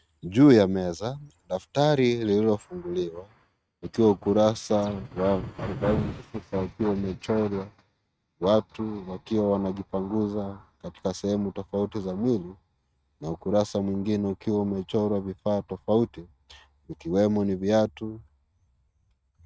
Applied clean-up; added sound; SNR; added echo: neural mask model RNNoise.